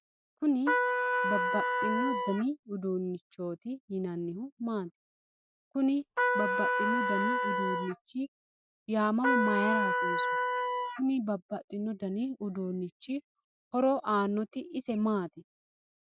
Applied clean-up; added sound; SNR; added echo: classical method Wiener filter.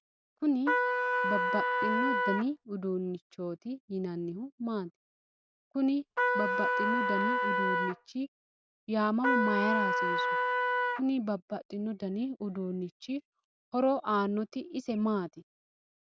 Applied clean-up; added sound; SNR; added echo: none; Trumpet; -4 dB; none.